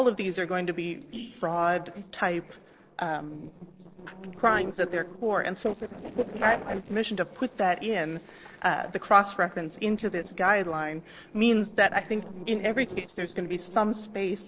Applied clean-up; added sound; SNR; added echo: neural separator model SepFormer DNS4.